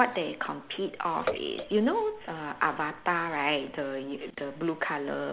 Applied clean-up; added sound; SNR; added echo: none; Bathtub (filling or washing) / Water / Splash, splatter; 11 dB; none.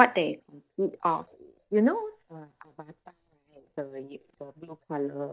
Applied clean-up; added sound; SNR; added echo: neural mask model DeepFilterNet 3.